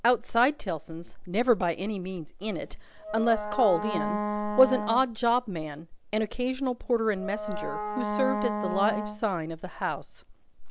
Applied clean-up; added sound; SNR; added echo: none; Wind instrument, woodwind instrument; 6 dB; none.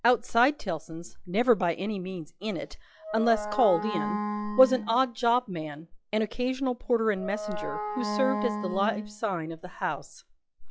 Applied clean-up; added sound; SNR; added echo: classical method log-MMSE.